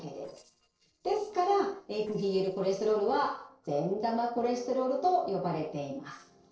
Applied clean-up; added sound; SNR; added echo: neural separator model SepFormer DNS4.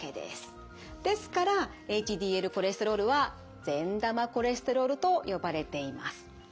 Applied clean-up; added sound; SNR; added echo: none; none; none; none.